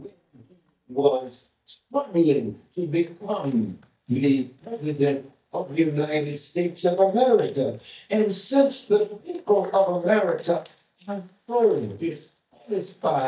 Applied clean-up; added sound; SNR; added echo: neural mask model DeepFilterNet 3.